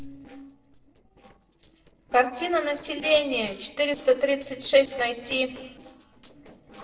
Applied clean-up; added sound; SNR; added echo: neural separator model SepFormer DNS4.